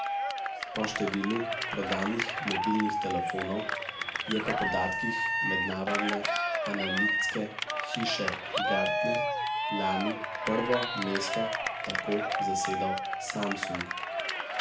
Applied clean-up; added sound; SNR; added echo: none; Cheering; -3 dB; reverberation time 0.4 s.